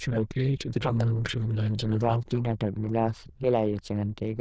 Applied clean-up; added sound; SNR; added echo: neural diffusion model UNIVERSE++.